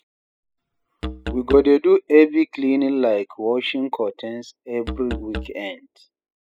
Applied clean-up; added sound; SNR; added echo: classical method spectral subtraction.